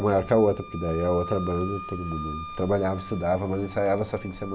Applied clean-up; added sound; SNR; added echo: none; Wind instrument, woodwind instrument; 14 dB; none.